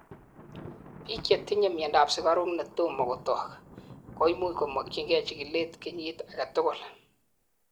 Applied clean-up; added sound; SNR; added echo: none; Thunder; 18 dB; none.